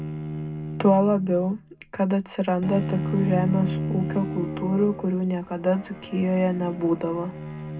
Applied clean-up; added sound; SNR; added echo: none; Bowed string instrument; 7 dB; reverberation time 0.2 s.